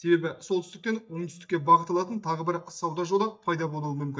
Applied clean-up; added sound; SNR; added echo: neural mask model DeepFilterNet 3.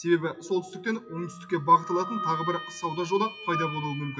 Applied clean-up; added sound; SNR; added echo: classical method WPE with log-MMSE.